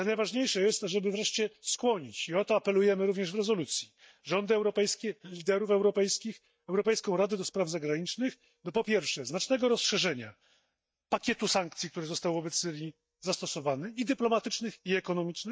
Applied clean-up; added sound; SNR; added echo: neural mask model DeepFilterNet 3.